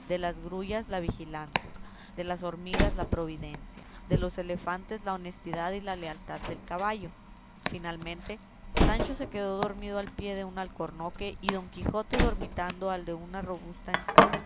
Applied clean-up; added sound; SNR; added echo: none; Slam + Domestic sounds, home sounds; -3 dB; none.